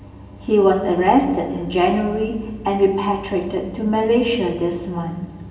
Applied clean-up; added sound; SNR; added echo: none; none; none; reverberation time 1.2 s.